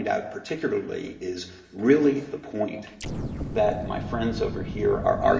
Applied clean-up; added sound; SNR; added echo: none; Explosion; 7 dB; reverberation time 0.8 s.